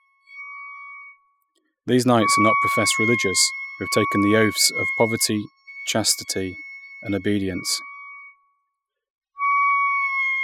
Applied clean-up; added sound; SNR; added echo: classical method spectral subtraction.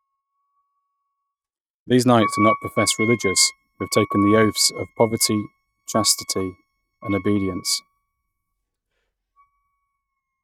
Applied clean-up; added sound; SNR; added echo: neural mask model RNNoise.